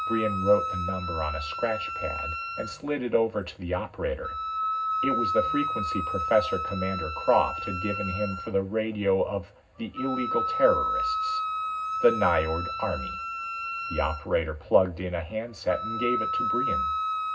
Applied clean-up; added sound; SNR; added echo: none; Wind instrument, woodwind instrument; 3 dB; reverberation time 0.4 s.